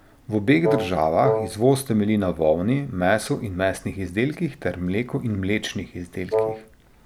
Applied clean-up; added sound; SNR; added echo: none; Wind instrument, woodwind instrument; 2 dB; none.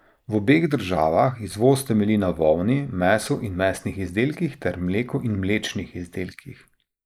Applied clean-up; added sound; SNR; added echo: neural mask model Resemble Enhance denoiser.